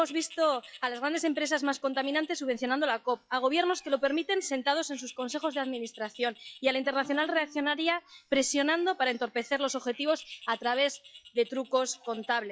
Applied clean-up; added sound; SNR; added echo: classical method log-MMSE.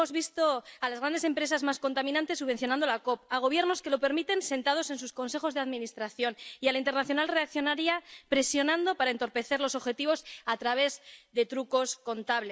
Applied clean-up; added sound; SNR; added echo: none; none; none; none.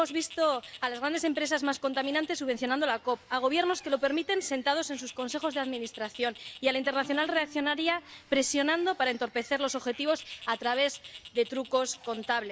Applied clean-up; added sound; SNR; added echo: none; Bowed string instrument + Bird; 20 dB; none.